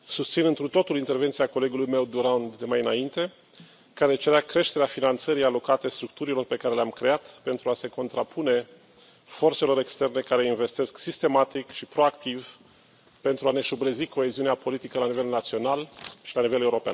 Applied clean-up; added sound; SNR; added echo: none; none; none; none.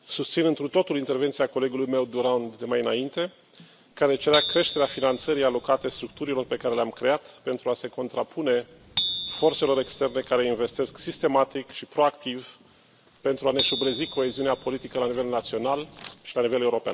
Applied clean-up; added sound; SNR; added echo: none; Bicycle bell; 9 dB; none.